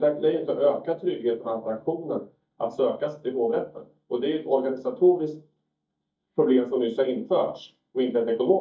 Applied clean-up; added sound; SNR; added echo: neural mask model DeepFilterNet 3.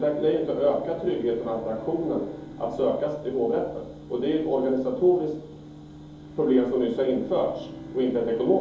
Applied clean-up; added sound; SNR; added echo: none; Bowed string instrument; 19 dB; reverberation time 2.8 s.